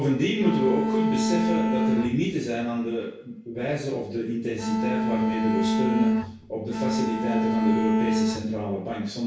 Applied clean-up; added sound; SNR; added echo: none; Bowed string instrument; -3 dB; reverberation time 0.6 s.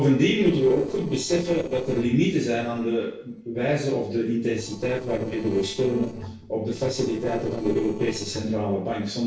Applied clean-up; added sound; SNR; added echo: neural separator model SepFormer DNS4.